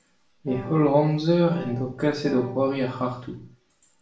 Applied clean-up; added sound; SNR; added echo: none; Wind instrument, woodwind instrument; 15 dB; reverberation time 0.4 s.